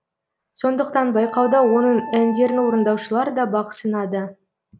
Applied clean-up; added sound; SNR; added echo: none; Wind instrument, woodwind instrument; 15 dB; none.